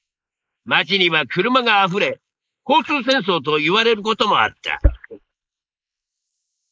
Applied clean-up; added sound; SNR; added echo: neural mask model Resemble Enhance denoiser.